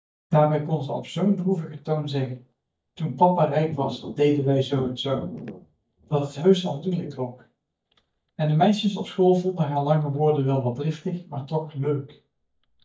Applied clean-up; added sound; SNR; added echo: neural mask model DeepFilterNet 3.